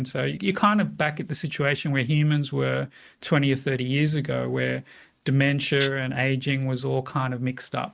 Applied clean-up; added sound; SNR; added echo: neural mask model RNNoise.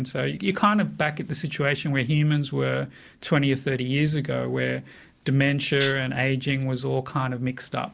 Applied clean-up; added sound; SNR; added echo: none; Tambourine; 13 dB; none.